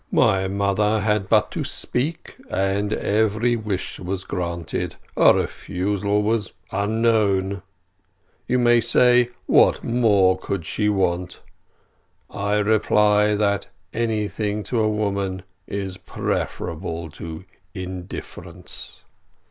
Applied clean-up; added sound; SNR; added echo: none; none; none; none.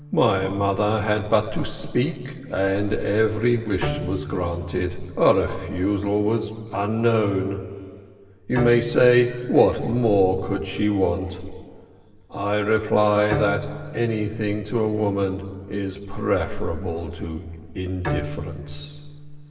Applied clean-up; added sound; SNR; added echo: none; Bowed string instrument; 14 dB; reverberation time 2.6 s.